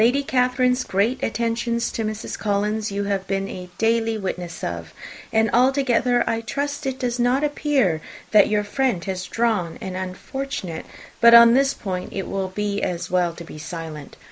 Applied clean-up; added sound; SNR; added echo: neural mask model Resemble Enhance denoiser.